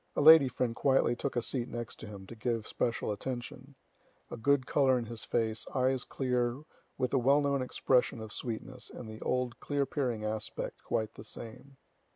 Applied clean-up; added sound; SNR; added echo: none; none; none; none.